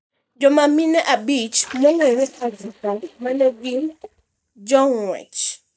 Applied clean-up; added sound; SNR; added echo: neural mask model DeepFilterNet 3.